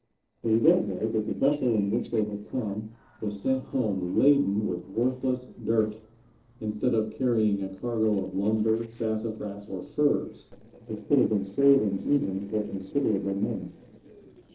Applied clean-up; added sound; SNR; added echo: neural separator model SepFormer DNS4.